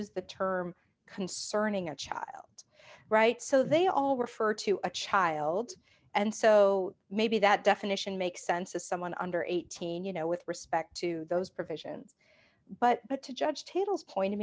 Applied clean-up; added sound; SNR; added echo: none; none; none; none.